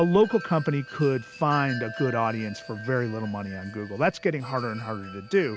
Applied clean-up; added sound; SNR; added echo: none; Wind chime; 15 dB; none.